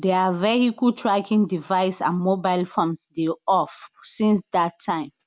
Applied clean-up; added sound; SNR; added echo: none; none; none; none.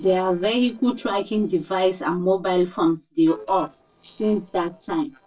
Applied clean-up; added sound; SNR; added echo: neural separator model SepFormer DNS4.